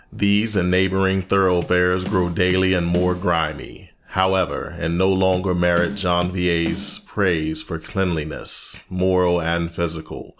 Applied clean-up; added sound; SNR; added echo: none; Bass drum / Snare drum; 13 dB; none.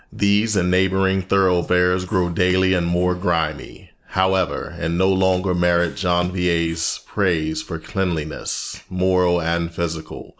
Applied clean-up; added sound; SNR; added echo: neural mask model Resemble Enhance denoiser.